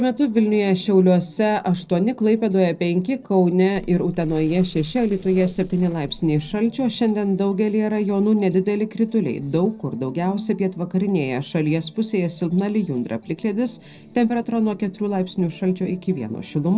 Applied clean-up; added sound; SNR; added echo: neural separator model SepFormer DNS4.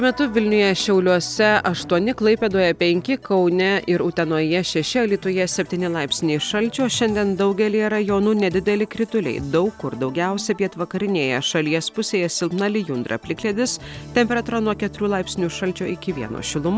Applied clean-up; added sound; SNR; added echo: none; none; none; none.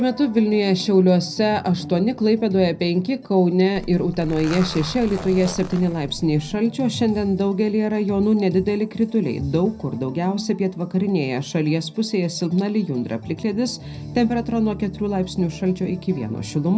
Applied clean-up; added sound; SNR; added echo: none; Zipper (clothing); 14 dB; reverberation time 0.4 s.